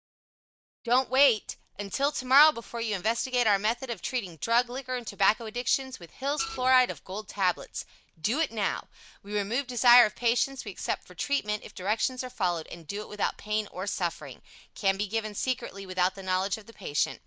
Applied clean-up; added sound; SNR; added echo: neural mask model DeepFilterNet 3.